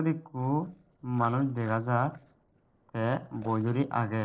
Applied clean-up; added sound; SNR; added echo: neural separator model SepFormer DNS4.